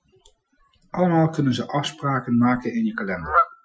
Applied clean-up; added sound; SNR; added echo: classical method Wiener filter.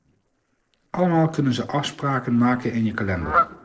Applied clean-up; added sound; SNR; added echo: neural separator model SepFormer DNS4.